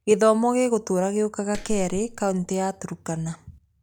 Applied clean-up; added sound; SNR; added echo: none; Clapping; 10 dB; none.